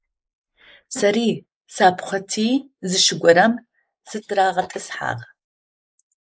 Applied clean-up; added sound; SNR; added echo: neural mask model Resemble Enhance denoiser.